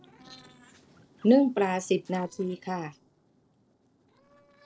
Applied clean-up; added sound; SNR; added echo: neural separator model SepFormer DNS4.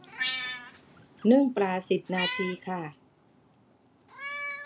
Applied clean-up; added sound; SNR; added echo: none; Meow; 7 dB; none.